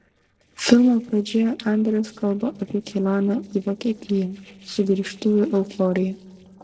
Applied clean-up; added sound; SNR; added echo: neural separator model SepFormer DNS4.